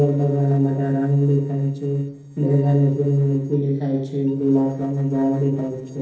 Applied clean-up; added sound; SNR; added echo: neural separator model SepFormer DNS4.